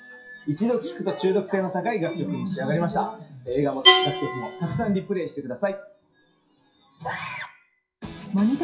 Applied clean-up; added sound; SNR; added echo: classical method WPE with log-MMSE.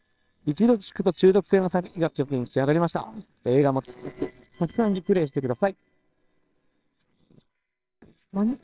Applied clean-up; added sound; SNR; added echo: neural separator model SepFormer WHAMR!.